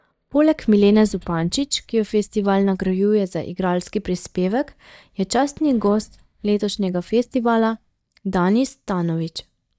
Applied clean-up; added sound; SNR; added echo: neural mask model DeepFilterNet 3.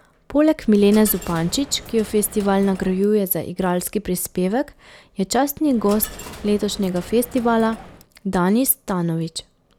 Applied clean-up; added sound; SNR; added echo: none; Coin (dropping); 17 dB; none.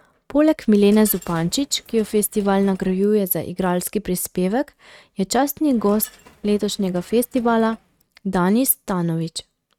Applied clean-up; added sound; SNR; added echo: neural mask model RNNoise.